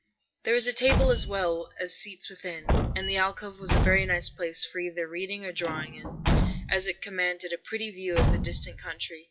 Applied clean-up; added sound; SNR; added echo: classical method WPE with log-MMSE.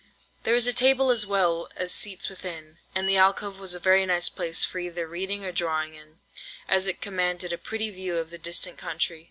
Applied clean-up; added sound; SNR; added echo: none; none; none; none.